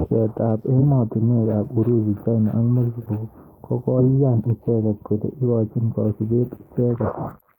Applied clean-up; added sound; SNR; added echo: neural mask model Resemble Enhance denoiser.